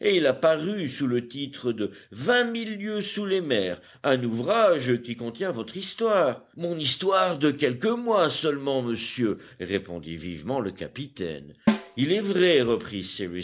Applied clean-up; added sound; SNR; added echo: none; Snare drum; 4 dB; none.